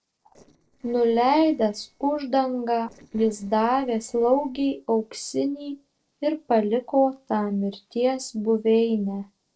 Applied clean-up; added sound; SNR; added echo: neural separator model SepFormer DNS4.